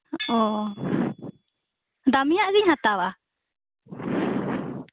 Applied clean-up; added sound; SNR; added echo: none; Tools; 18 dB; none.